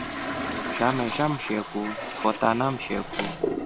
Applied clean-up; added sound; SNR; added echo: none; Toilet flush; 4 dB; none.